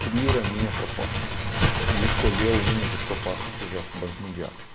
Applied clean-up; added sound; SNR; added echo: none; Bird; -4 dB; none.